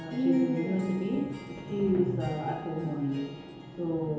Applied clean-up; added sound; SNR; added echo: none; Harp; 19 dB; reverberation time 0.7 s.